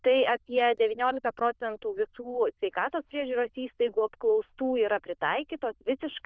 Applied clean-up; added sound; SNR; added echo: neural diffusion model UNIVERSE++.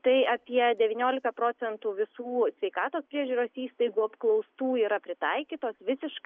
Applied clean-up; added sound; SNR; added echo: none; none; none; none.